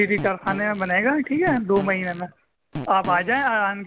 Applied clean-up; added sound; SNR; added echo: none; Fart; 14 dB; none.